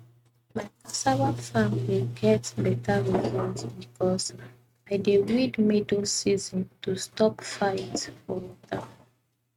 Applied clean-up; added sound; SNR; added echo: neural mask model RNNoise.